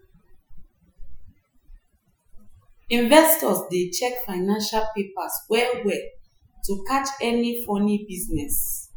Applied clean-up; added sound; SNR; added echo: classical method Wiener filter.